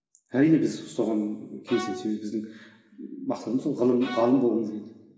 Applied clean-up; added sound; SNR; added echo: none; Bowed string instrument; 11 dB; reverberation time 1.2 s.